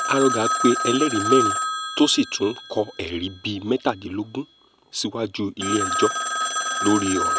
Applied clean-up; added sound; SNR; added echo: none; Telephone; 3 dB; none.